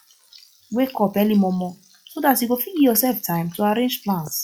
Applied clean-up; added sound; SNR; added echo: classical method log-MMSE.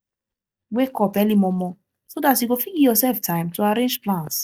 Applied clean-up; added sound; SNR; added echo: neural mask model DeepFilterNet 3.